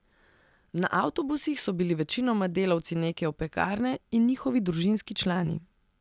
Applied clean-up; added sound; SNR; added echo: none; none; none; none.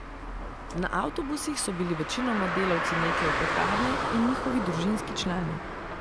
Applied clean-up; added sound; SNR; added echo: none; Car; 1 dB; none.